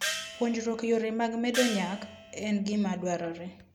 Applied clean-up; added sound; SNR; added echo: none; Gong; 8 dB; none.